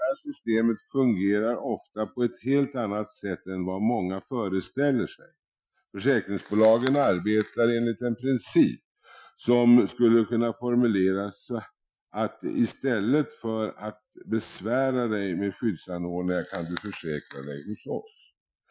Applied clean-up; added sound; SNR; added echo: classical method Wiener filter.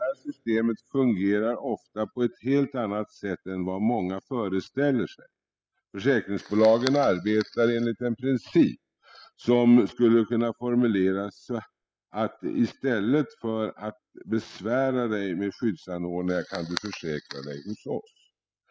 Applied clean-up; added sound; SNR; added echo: classical method spectral subtraction.